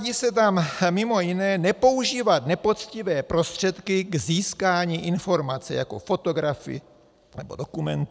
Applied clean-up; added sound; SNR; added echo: none; none; none; none.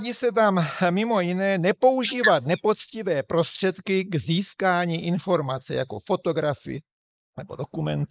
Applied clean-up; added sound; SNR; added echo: neural mask model Resemble Enhance denoiser.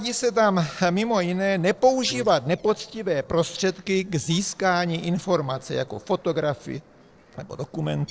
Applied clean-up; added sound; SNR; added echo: neural separator model SepFormer DNS4.